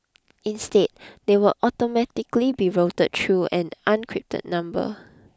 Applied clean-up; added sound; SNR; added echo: none; none; none; none.